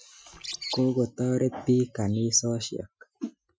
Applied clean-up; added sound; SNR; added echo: classical method Wiener filter.